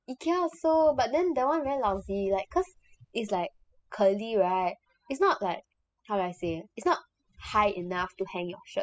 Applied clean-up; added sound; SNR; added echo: classical method spectral subtraction.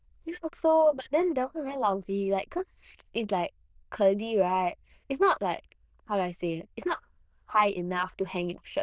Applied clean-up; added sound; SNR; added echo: neural diffusion model UNIVERSE++.